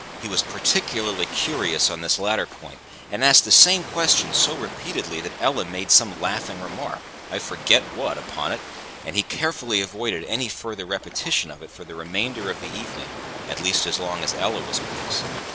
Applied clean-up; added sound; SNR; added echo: none; Ocean; 11 dB; none.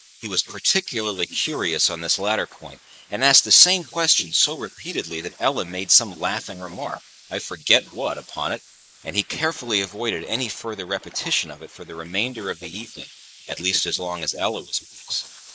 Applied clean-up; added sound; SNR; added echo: neural mask model Resemble Enhance denoiser.